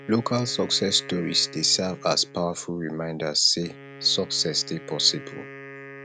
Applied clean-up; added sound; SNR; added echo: none; Wind instrument, woodwind instrument; 17 dB; none.